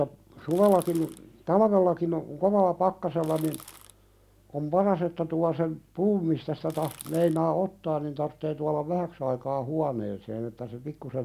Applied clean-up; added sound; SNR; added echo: none; Crackle; 20 dB; none.